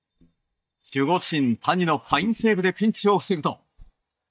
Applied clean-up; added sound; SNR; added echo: neural mask model DeepFilterNet 3.